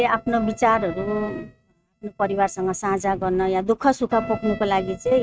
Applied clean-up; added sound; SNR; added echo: neural mask model RNNoise.